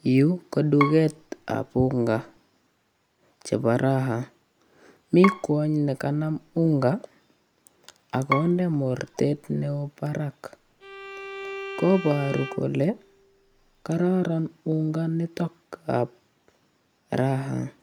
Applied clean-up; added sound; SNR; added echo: none; Bowed string instrument + Bowed string instrument; 10 dB; none.